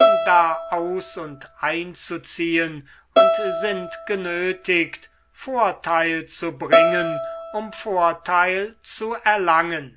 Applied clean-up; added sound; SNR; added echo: none; Bowed string instrument; 1 dB; none.